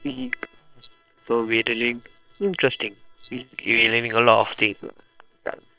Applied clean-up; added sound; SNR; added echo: neural separator model SepFormer WHAM!.